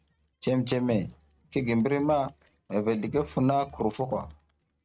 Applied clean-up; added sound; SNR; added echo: neural mask model RNNoise.